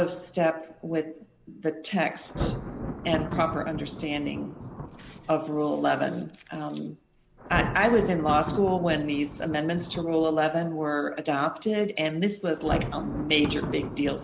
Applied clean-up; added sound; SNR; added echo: none; Thunder; 9 dB; none.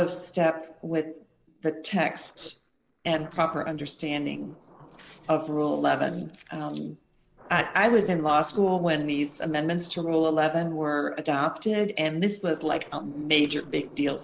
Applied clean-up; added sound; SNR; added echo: neural separator model SepFormer DNS4.